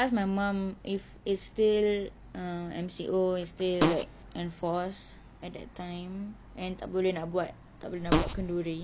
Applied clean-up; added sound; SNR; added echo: none; Fart; -1 dB; none.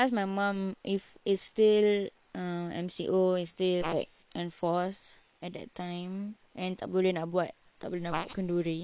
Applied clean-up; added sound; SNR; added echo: neural separator model SepFormer WHAM!.